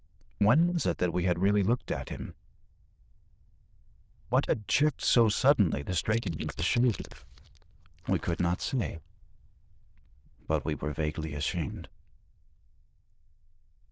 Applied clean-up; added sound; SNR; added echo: neural diffusion model UNIVERSE++.